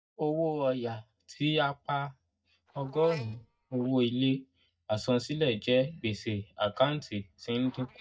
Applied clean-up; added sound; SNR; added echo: neural mask model DeepFilterNet 3.